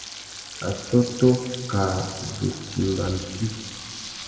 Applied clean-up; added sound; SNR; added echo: none; Frying (food); 12 dB; reverberation time 2.2 s.